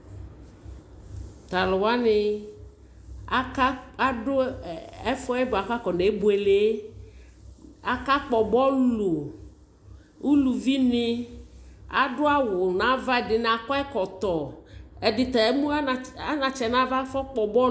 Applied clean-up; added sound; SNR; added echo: none; none; none; none.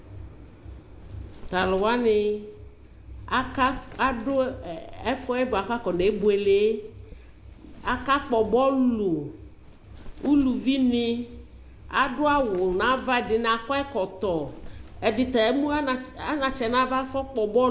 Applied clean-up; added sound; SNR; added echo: none; Wind; 19 dB; none.